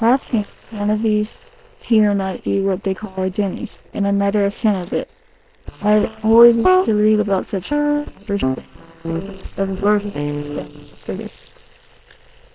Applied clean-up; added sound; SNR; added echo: neural separator model SepFormer WHAM!.